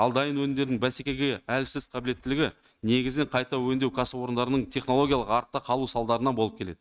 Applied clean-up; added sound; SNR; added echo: neural mask model RNNoise.